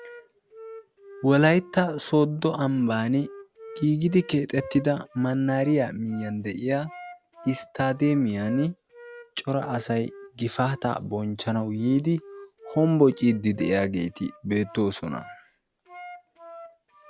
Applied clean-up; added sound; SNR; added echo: none; Wind instrument, woodwind instrument; 20 dB; none.